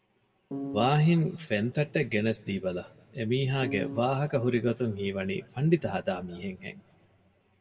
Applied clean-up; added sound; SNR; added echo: none; Piano; 6 dB; reverberation time 1.6 s.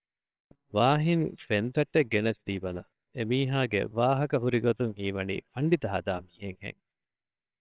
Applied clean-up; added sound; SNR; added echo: neural separator model SepFormer WHAMR!.